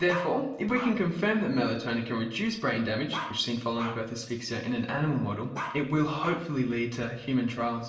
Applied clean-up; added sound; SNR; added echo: none; Bark; 10 dB; reverberation time 0.8 s.